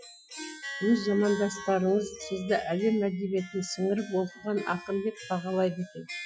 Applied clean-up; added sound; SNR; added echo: classical method Wiener filter.